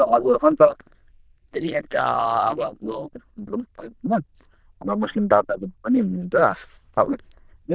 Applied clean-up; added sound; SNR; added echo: neural diffusion model UNIVERSE++.